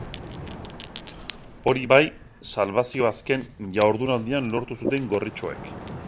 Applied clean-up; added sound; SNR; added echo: none; Ocean; 13 dB; none.